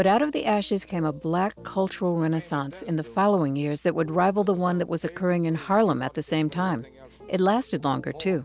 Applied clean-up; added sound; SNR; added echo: none; none; none; none.